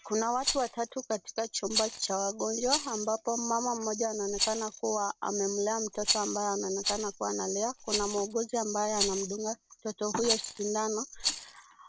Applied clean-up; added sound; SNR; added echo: none; Rattle; 6 dB; none.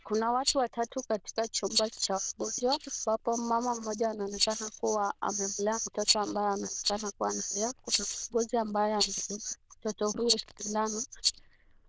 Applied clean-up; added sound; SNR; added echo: neural diffusion model UNIVERSE++.